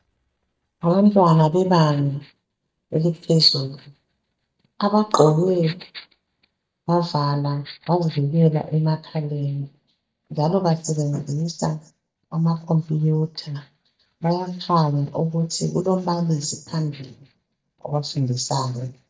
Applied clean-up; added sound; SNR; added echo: neural mask model DeepFilterNet 3.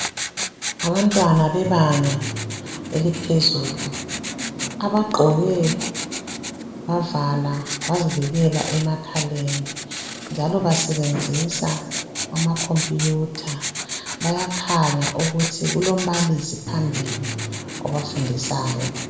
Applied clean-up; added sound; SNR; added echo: none; Writing; 7 dB; reverberation time 1.0 s.